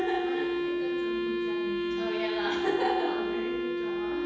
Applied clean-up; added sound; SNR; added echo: none; Wind instrument, woodwind instrument; -4 dB; reverberation time 1.2 s.